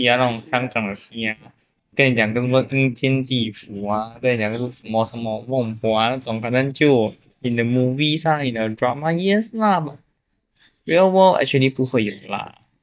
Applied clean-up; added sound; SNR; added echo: neural mask model DeepFilterNet 3.